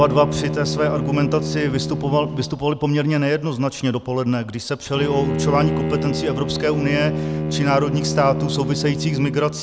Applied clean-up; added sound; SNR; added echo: none; Bowed string instrument; 4 dB; none.